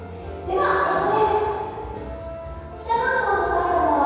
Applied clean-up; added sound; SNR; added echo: none; none; none; reverberation time 2.2 s.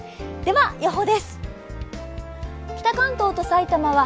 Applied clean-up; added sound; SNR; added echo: none; none; none; none.